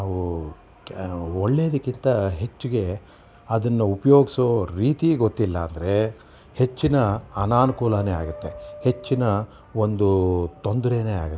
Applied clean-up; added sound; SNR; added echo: none; Wind instrument, woodwind instrument; 20 dB; none.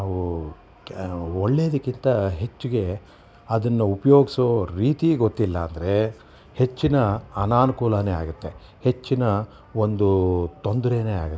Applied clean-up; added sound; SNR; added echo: none; none; none; none.